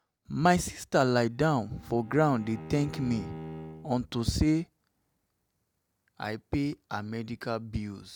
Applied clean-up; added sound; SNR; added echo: none; Bowed string instrument; 14 dB; none.